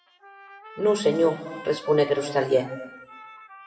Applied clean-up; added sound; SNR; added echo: classical method WPE with log-MMSE.